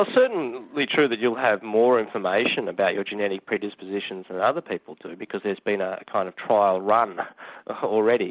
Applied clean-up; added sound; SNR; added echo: none; none; none; none.